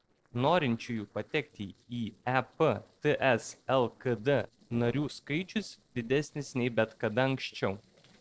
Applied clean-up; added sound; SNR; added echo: neural separator model SepFormer DNS4.